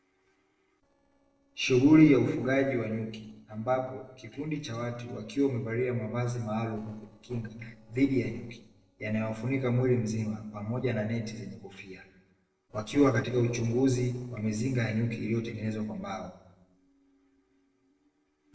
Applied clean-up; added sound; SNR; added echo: neural separator model SepFormer DNS4.